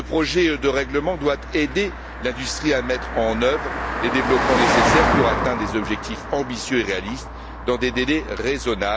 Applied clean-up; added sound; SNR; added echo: none; Car passing by; 2 dB; none.